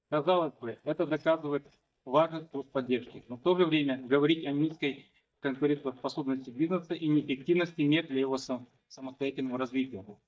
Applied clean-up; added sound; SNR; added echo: neural mask model DeepFilterNet 3.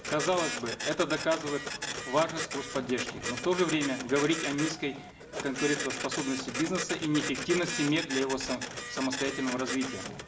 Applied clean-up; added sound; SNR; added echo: none; Printer; 6 dB; reverberation time 0.6 s.